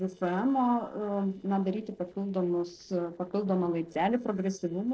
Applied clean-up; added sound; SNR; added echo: neural separator model SepFormer DNS4.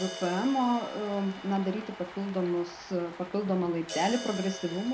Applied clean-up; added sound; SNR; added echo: none; Cheering + Crash cymbal; 12 dB; none.